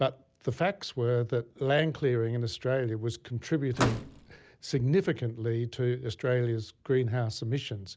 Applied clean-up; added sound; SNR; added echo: none; Slam / Microwave oven; 3 dB; none.